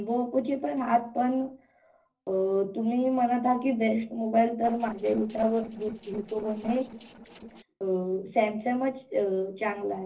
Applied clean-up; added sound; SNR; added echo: neural separator model SepFormer DNS4.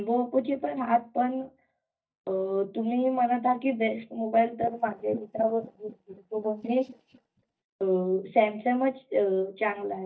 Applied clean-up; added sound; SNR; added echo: neural mask model DeepFilterNet 3.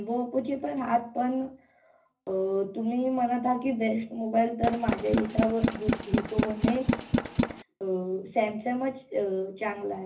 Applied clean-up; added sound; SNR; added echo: none; Tools; -1 dB; reverberation time 0.4 s.